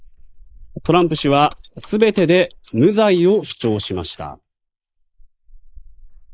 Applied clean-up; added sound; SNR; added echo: neural mask model Resemble Enhance denoiser.